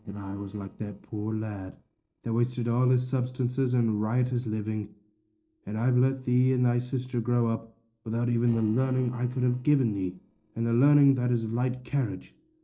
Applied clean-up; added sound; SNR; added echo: neural separator model SepFormer DNS4.